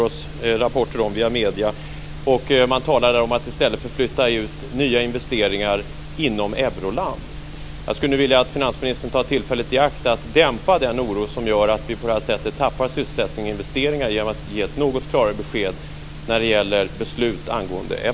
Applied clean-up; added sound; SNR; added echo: none; none; none; none.